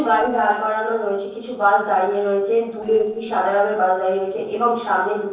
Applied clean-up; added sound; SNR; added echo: neural separator model SepFormer DNS4.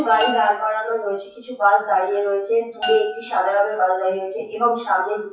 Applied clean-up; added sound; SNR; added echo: classical method WPE with log-MMSE.